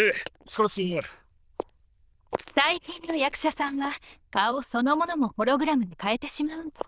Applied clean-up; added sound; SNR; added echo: neural diffusion model UNIVERSE++.